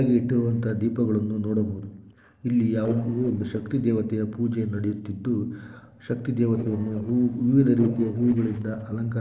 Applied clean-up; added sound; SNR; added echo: neural separator model SepFormer DNS4.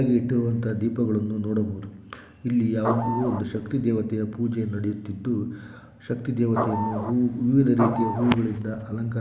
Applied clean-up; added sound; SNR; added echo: none; Printer / Engine; 6 dB; none.